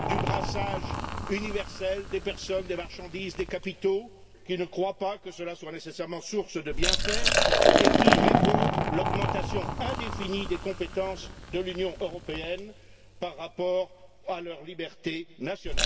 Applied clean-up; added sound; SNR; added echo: none; Liquid; -4 dB; reverberation time 2.3 s.